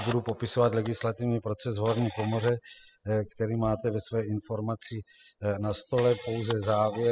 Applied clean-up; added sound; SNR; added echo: classical method spectral subtraction.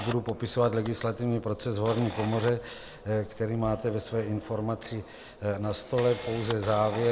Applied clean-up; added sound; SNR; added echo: none; Camera; 15 dB; none.